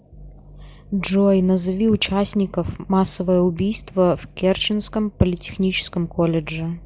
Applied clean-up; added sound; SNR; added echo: none; none; none; none.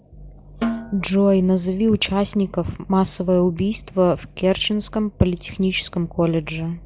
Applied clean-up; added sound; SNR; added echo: none; Snare drum; 10 dB; none.